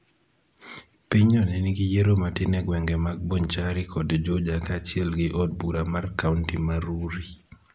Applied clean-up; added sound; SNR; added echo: none; none; none; none.